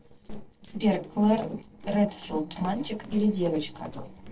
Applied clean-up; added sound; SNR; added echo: neural separator model SepFormer DNS4.